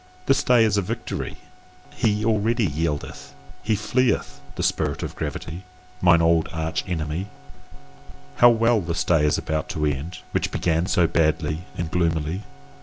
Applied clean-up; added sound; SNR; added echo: none; none; none; none.